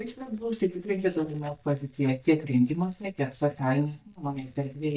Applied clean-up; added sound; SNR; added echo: neural mask model DeepFilterNet 3.